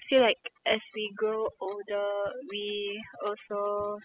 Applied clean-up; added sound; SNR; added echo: classical method spectral subtraction.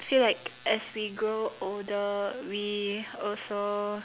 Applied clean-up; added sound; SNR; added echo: none; none; none; none.